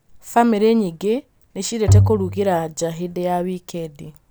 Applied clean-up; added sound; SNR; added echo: none; Bowed string instrument; -3 dB; none.